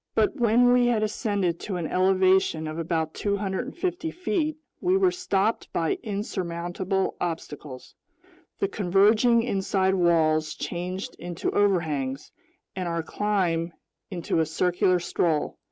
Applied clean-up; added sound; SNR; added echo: none; none; none; none.